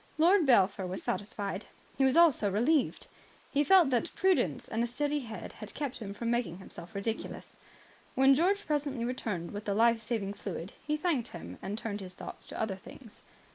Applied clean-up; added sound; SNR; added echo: neural mask model Resemble Enhance denoiser.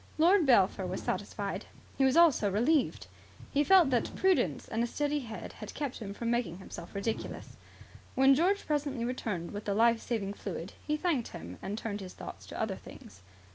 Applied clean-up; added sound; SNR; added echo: none; Whoosh, swoosh, swish; 18 dB; none.